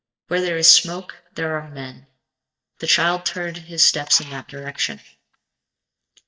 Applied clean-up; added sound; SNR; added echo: neural mask model DeepFilterNet 3.